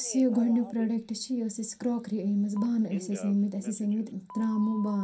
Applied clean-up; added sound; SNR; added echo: none; Telephone; 19 dB; reverberation time 0.3 s.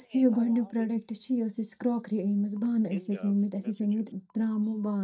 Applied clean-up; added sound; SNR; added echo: neural mask model DeepFilterNet 3.